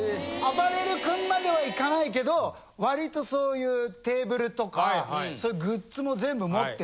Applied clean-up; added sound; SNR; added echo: none; none; none; none.